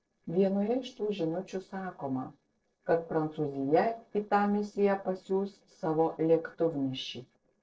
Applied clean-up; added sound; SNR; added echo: neural separator model SepFormer DNS4.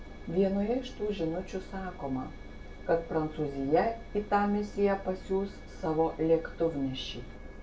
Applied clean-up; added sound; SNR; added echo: none; Engine; 13 dB; reverberation time 0.3 s.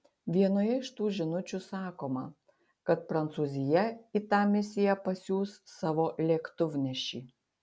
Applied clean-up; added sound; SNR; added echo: none; none; none; none.